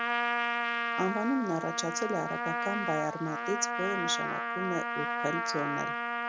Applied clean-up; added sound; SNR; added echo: none; Trumpet; -2 dB; none.